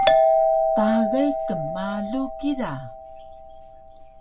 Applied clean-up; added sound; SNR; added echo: none; Doorbell; -5 dB; none.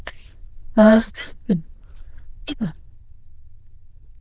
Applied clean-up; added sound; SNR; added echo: neural diffusion model UNIVERSE++.